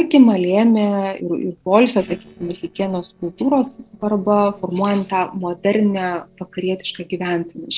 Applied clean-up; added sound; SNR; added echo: neural separator model SepFormer DNS4.